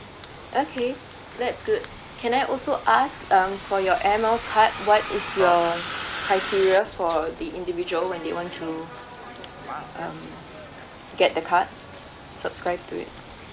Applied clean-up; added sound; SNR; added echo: none; Bus; 11 dB; none.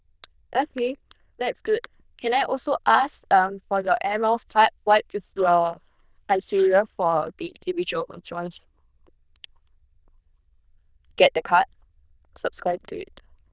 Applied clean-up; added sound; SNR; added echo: neural diffusion model UNIVERSE++.